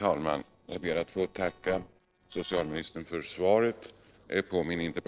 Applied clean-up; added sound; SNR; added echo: neural separator model SepFormer DNS4.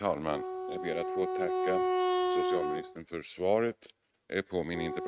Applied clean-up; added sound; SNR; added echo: neural mask model RNNoise.